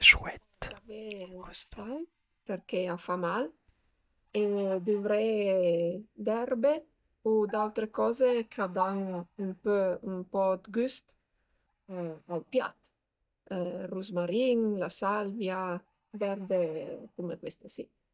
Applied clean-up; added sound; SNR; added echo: neural mask model DeepFilterNet 3.